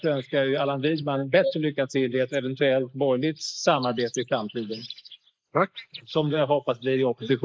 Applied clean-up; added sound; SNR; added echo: neural mask model Resemble Enhance denoiser.